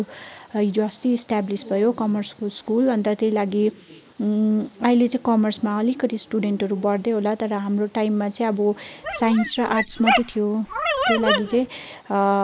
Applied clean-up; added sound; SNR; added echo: neural mask model Resemble Enhance denoiser.